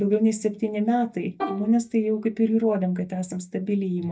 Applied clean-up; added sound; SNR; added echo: neural mask model DeepFilterNet 3.